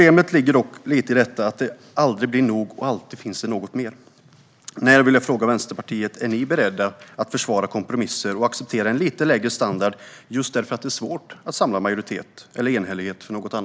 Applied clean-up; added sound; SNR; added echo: none; none; none; none.